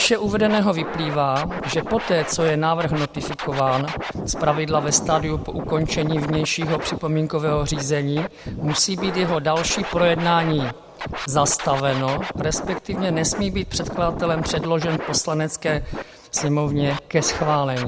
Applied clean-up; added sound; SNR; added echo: none; Scratching (performance technique); 8 dB; none.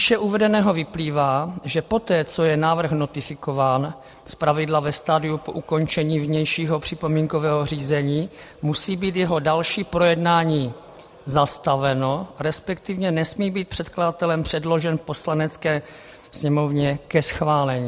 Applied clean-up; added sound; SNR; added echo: none; none; none; none.